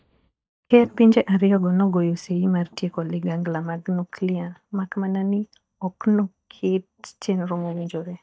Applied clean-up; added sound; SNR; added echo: neural mask model DeepFilterNet 3.